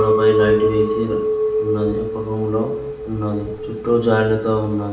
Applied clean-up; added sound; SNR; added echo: none; Chink, clink; -1 dB; reverberation time 0.6 s.